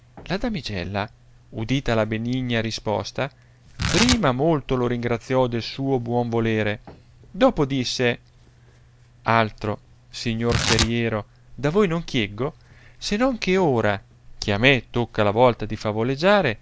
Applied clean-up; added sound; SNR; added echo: none; Tearing; 12 dB; none.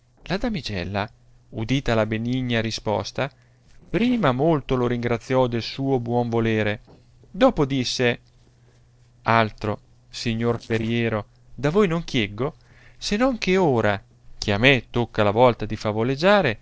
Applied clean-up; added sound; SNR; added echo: neural separator model SepFormer DNS4.